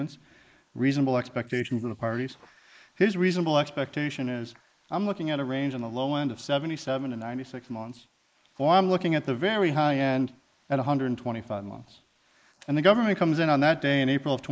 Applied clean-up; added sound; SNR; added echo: neural mask model Resemble Enhance denoiser.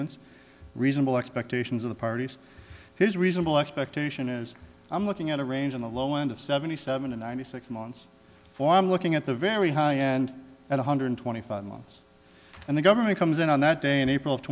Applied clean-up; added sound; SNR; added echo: none; none; none; none.